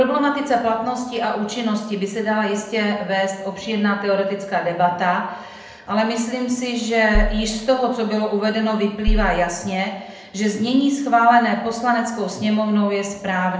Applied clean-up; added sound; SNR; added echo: none; Bass drum; 2 dB; reverberation time 0.7 s.